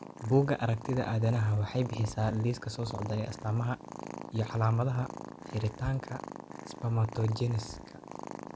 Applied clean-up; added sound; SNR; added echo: none; Purr; 13 dB; none.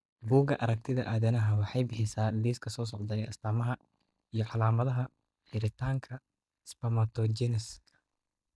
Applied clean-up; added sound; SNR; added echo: neural mask model DeepFilterNet 3.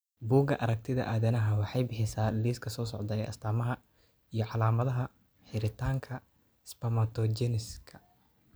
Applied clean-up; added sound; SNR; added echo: none; none; none; none.